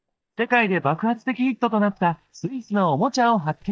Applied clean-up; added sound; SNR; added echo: neural mask model DeepFilterNet 3.